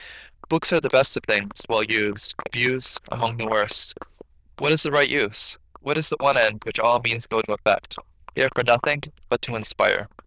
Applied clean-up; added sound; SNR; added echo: neural diffusion model UNIVERSE++.